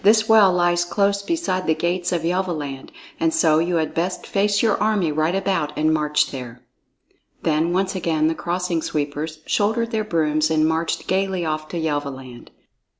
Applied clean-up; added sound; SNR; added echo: none; none; none; none.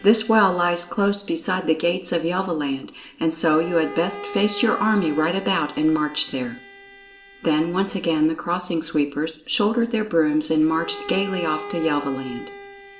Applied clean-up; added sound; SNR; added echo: none; Bowed string instrument; 17 dB; reverberation time 0.4 s.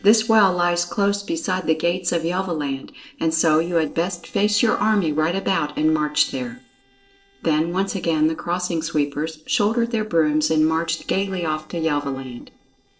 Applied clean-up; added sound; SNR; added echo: neural separator model SepFormer DNS4.